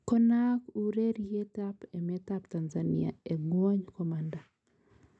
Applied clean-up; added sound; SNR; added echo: none; none; none; none.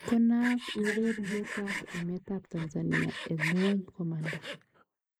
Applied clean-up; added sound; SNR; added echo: neural mask model Resemble Enhance denoiser.